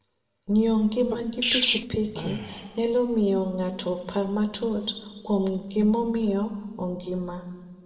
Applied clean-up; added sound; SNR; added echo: none; Sneeze; 6 dB; reverberation time 1.8 s.